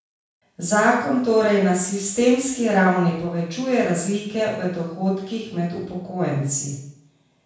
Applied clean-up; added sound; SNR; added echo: none; none; none; reverberation time 0.6 s.